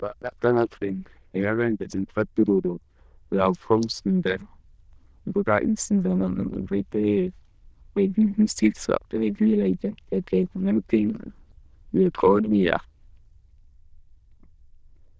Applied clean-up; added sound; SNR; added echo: neural diffusion model UNIVERSE++.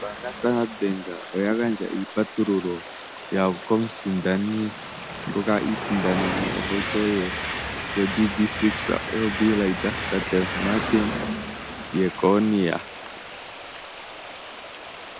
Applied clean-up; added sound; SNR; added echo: none; Train + Stream; 6 dB; none.